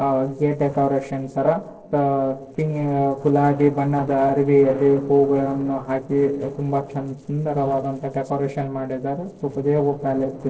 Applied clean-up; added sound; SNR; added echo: neural separator model SepFormer DNS4.